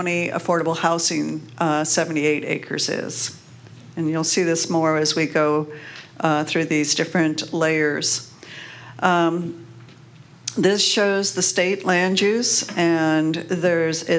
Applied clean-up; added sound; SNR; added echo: none; none; none; none.